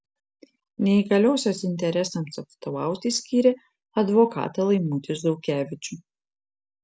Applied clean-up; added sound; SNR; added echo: none; none; none; none.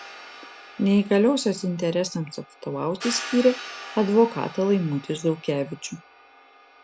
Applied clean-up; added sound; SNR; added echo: none; Hi-hat; 16 dB; none.